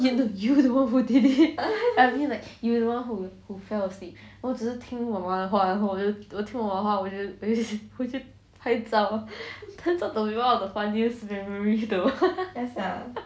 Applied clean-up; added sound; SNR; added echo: none; none; none; none.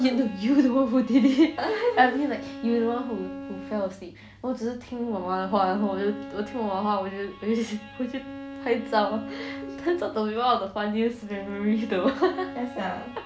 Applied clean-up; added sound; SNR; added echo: none; Bowed string instrument; 14 dB; none.